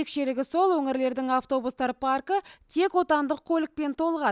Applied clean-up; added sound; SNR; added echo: none; none; none; none.